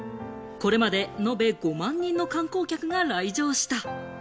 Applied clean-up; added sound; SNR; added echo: none; none; none; none.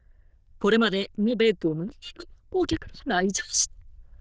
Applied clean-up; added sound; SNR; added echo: neural diffusion model UNIVERSE++.